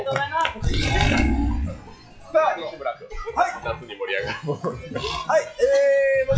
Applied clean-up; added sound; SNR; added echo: classical method log-MMSE.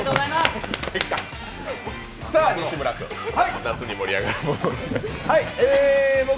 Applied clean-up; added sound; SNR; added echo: none; none; none; none.